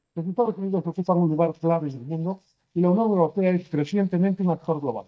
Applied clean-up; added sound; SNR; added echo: neural mask model DeepFilterNet 3.